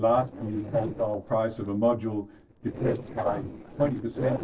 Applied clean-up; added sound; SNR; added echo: neural separator model SepFormer DNS4.